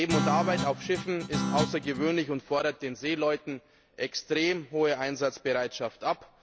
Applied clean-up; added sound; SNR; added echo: none; Guitar; 2 dB; none.